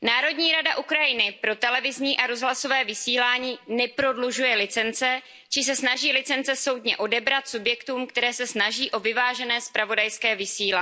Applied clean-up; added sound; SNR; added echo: none; none; none; none.